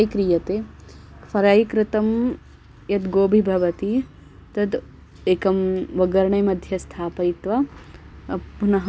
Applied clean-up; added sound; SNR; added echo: none; none; none; none.